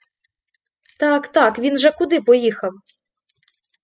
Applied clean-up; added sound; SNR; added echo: classical method spectral subtraction.